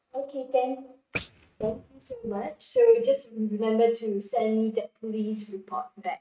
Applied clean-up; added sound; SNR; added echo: neural mask model RNNoise.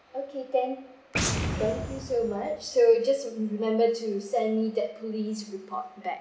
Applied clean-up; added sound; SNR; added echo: none; Boom; 8 dB; none.